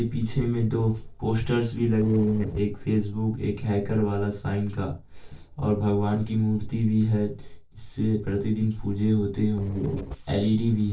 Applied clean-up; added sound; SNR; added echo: neural separator model SepFormer DNS4.